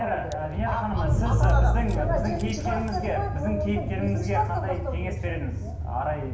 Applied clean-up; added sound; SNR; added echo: none; Engine / Car; -2 dB; reverberation time 0.8 s.